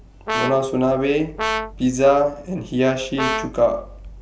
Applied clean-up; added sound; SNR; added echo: none; Brass instrument; 7 dB; none.